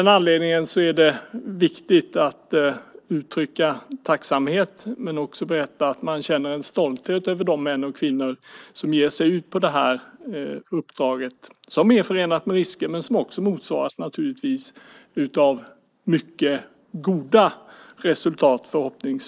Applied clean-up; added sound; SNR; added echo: neural mask model Resemble Enhance denoiser.